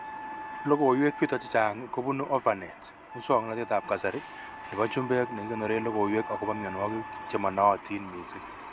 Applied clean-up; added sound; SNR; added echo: none; Wind instrument, woodwind instrument; 14 dB; none.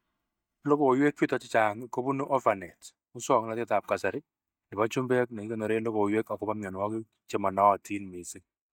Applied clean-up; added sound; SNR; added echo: neural mask model DeepFilterNet 3.